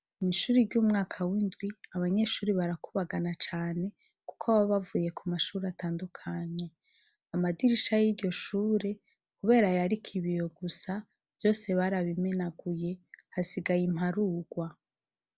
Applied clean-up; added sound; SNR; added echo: none; none; none; none.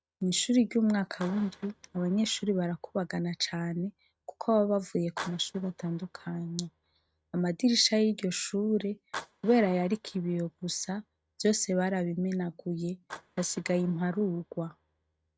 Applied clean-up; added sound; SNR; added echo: neural mask model RNNoise.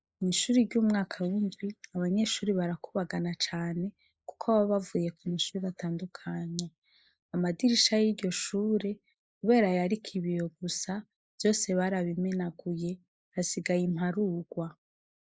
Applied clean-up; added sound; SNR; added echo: neural mask model Resemble Enhance denoiser.